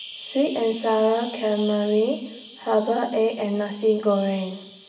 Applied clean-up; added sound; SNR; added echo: none; Bird vocalization, bird call, bird song; 16 dB; reverberation time 0.7 s.